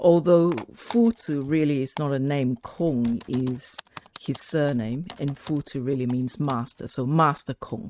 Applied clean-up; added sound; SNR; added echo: neural mask model RNNoise.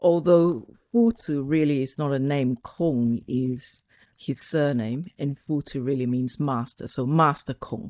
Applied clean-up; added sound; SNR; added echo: neural mask model DeepFilterNet 3.